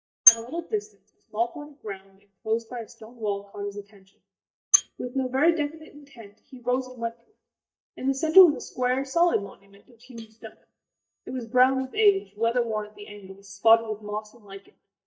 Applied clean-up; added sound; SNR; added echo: neural mask model DeepFilterNet 3.